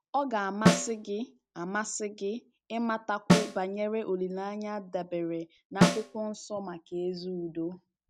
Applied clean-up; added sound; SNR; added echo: none; Snare drum; -2 dB; none.